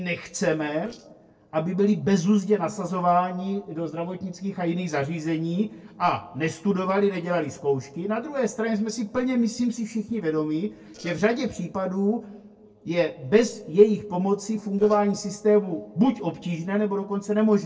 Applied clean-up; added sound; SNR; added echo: neural separator model SepFormer DNS4.